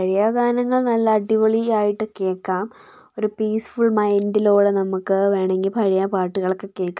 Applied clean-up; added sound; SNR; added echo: none; none; none; none.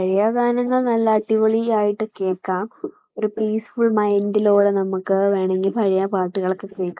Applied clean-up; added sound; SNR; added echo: neural mask model Resemble Enhance denoiser.